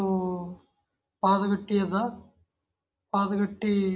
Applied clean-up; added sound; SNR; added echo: none; none; none; none.